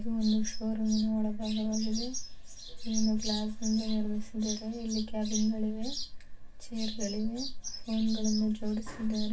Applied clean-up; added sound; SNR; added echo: none; none; none; reverberation time 0.2 s.